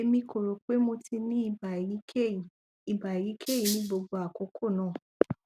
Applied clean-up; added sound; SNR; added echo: none; Rattle (instrument); 6 dB; none.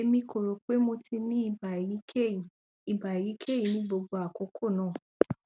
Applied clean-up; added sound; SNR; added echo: neural mask model RNNoise.